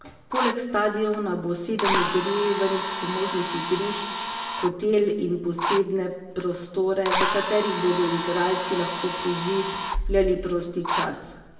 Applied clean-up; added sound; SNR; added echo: none; Drill; 5 dB; reverberation time 0.9 s.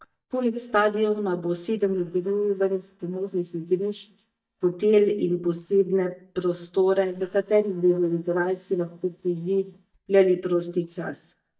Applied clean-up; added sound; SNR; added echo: neural mask model DeepFilterNet 3.